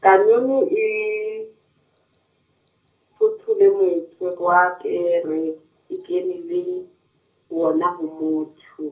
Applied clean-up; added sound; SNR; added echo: none; none; none; reverberation time 0.5 s.